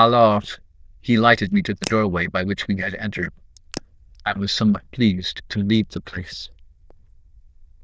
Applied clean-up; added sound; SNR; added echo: neural diffusion model UNIVERSE++.